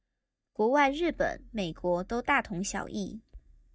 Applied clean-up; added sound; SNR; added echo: neural mask model DeepFilterNet 3.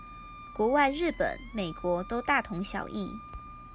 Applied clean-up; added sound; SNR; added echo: none; Wind instrument, woodwind instrument; 17 dB; none.